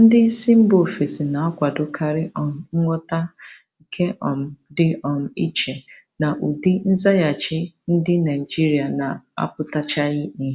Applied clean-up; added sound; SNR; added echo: none; none; none; none.